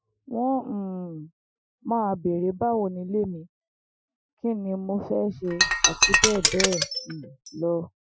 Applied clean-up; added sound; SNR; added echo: classical method Wiener filter.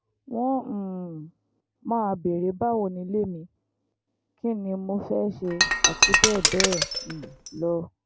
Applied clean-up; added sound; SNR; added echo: none; Shatter; -4 dB; none.